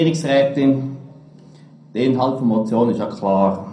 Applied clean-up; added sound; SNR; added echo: none; none; none; reverberation time 0.5 s.